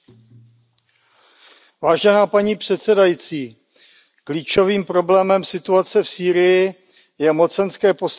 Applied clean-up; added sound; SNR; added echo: none; none; none; none.